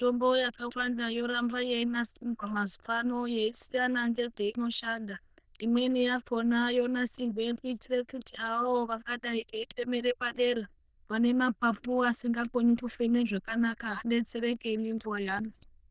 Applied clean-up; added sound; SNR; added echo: neural diffusion model UNIVERSE++.